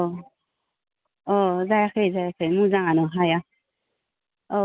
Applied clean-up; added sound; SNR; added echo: none; none; none; none.